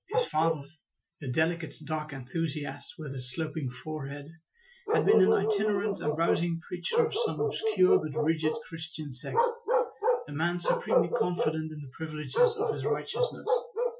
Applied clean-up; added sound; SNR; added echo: classical method Wiener filter.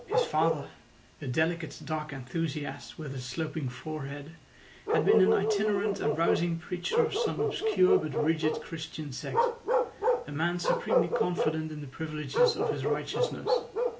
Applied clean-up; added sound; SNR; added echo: none; Bark; -1 dB; none.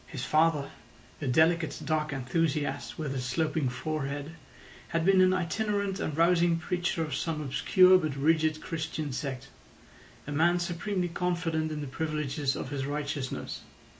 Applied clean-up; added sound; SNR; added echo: none; none; none; none.